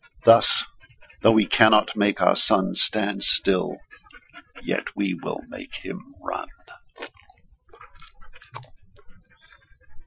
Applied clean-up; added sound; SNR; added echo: classical method Wiener filter.